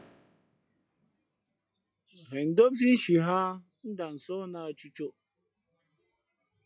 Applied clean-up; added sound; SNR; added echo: classical method log-MMSE.